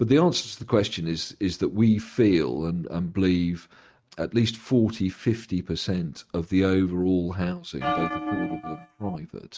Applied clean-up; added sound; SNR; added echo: neural mask model RNNoise.